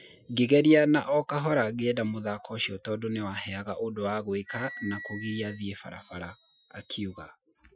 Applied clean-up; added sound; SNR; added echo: classical method Wiener filter.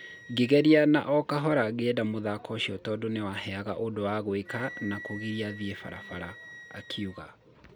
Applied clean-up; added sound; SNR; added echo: none; Wind instrument, woodwind instrument; 19 dB; none.